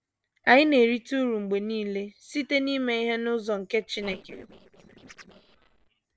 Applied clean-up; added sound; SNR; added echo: neural separator model SepFormer DNS4.